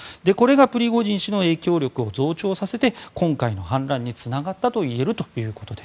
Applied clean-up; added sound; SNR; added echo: none; none; none; none.